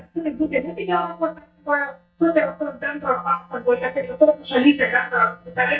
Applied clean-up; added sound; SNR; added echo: neural mask model DeepFilterNet 3.